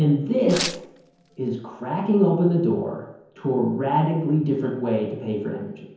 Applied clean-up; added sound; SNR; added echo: none; Tearing; 10 dB; reverberation time 0.9 s.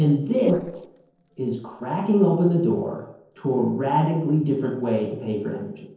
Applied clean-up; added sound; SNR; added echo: neural separator model SepFormer DNS4.